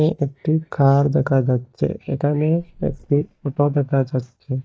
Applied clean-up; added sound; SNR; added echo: neural mask model DeepFilterNet 3.